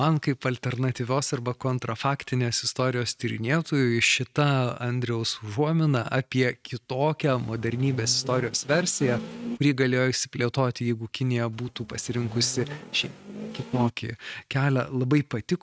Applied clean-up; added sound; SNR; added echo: neural mask model RNNoise.